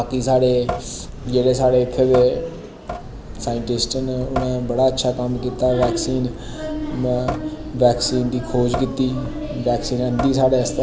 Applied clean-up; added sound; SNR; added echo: none; Drip / Sink (filling or washing) / Water tap, faucet; 10 dB; none.